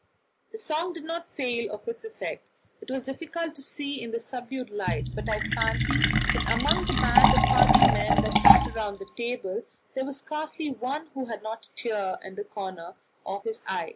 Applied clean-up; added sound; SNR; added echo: none; Fill (with liquid); -4 dB; none.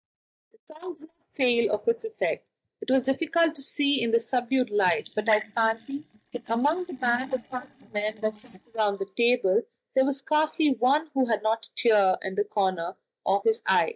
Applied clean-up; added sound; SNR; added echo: neural mask model DeepFilterNet 3.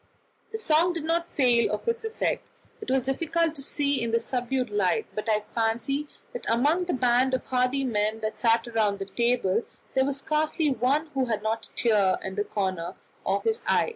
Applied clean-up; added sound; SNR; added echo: none; none; none; none.